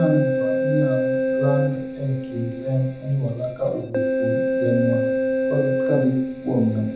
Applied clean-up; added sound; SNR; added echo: none; Keyboard (musical); -1 dB; reverberation time 0.8 s.